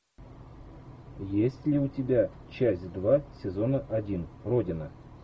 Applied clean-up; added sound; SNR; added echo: none; none; none; none.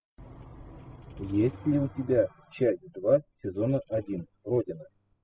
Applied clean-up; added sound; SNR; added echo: classical method spectral subtraction.